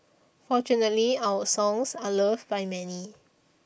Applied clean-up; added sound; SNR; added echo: none; none; none; none.